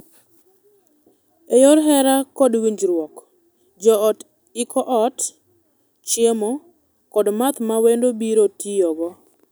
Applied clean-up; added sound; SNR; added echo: none; none; none; none.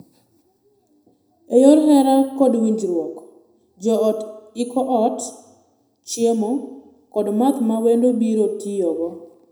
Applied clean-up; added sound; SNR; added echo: none; none; none; reverberation time 0.8 s.